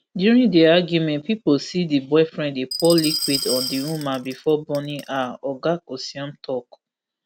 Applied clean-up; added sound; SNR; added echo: none; Glass; 8 dB; none.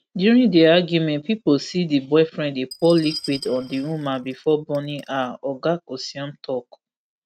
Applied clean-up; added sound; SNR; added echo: neural mask model RNNoise.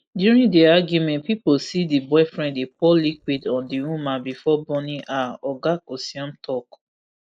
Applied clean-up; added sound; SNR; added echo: neural mask model Resemble Enhance denoiser.